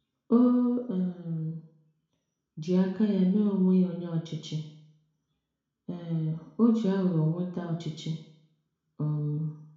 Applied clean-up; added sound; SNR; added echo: none; none; none; reverberation time 0.6 s.